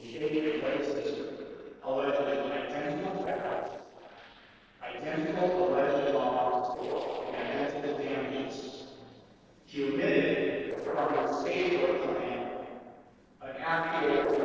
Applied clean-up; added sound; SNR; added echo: neural separator model SepFormer DNS4.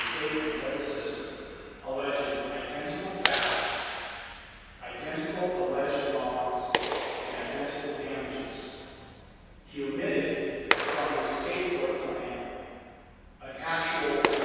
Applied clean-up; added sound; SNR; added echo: none; Clapping; 3 dB; reverberation time 2.2 s.